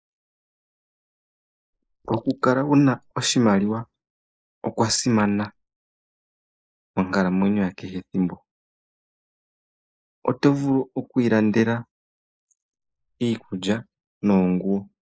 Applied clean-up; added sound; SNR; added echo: neural mask model Resemble Enhance denoiser.